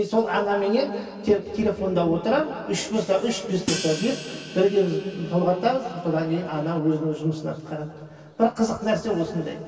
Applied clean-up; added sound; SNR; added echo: none; Hi-hat; 13 dB; reverberation time 2.6 s.